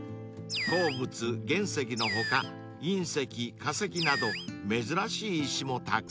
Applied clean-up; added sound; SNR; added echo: none; Animal; 6 dB; none.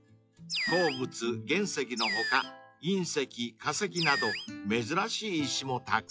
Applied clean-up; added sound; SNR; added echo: classical method log-MMSE.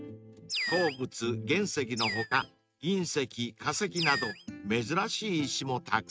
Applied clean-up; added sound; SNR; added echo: neural mask model RNNoise.